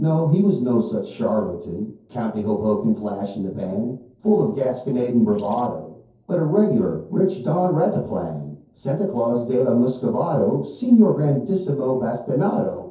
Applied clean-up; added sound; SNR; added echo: neural separator model SepFormer DNS4.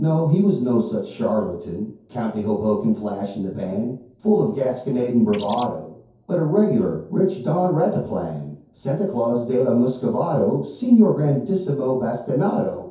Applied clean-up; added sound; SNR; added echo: none; Bird; 19 dB; reverberation time 0.6 s.